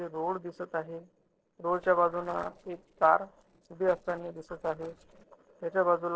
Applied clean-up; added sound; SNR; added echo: neural separator model SepFormer DNS4.